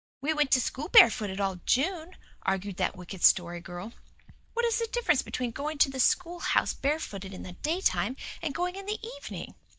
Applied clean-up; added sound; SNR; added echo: neural mask model DeepFilterNet 3.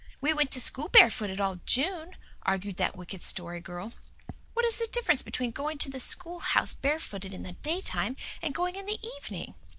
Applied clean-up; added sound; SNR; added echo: none; Wind; 16 dB; none.